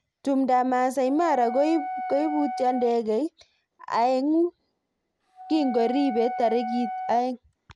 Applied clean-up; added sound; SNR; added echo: none; Wind instrument, woodwind instrument; 8 dB; none.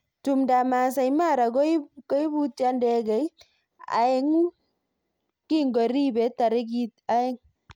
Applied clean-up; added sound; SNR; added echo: none; none; none; none.